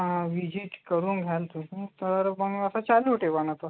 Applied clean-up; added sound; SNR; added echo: none; none; none; none.